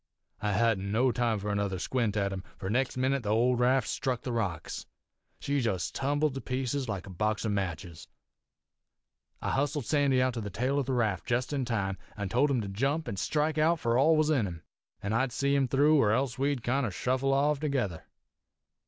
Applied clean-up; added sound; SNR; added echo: none; none; none; none.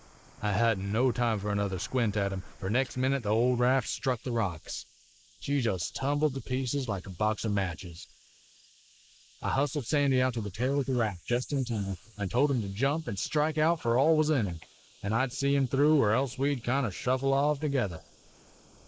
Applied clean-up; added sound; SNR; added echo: neural mask model Resemble Enhance denoiser.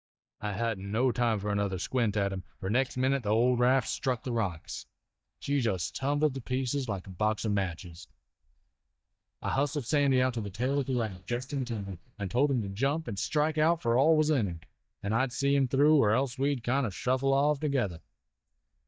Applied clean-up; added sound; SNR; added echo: neural mask model DeepFilterNet 3.